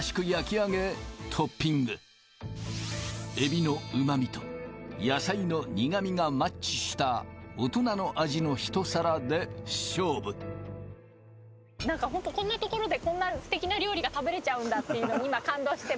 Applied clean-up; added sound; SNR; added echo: none; none; none; none.